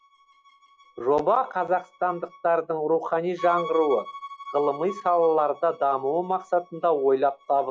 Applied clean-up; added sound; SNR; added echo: classical method log-MMSE.